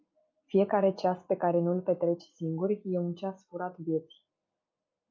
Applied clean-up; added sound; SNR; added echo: none; none; none; none.